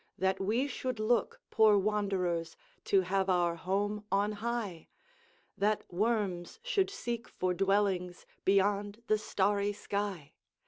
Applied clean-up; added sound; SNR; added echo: none; none; none; none.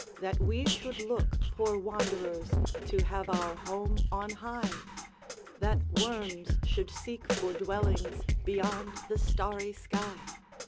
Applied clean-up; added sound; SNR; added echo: none; Drum kit; -4 dB; none.